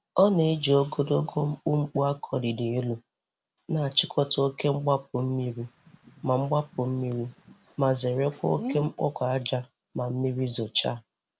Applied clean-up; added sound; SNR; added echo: none; Bird; 14 dB; none.